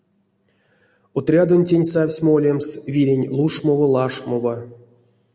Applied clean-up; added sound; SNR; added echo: none; none; none; none.